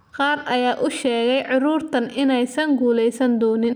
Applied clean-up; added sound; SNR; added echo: none; none; none; none.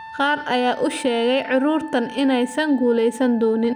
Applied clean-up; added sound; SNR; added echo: none; Wind instrument, woodwind instrument; 17 dB; none.